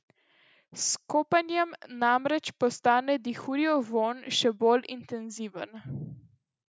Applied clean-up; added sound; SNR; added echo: none; none; none; none.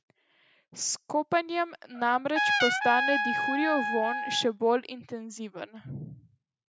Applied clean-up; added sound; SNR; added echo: none; Trumpet; 0 dB; none.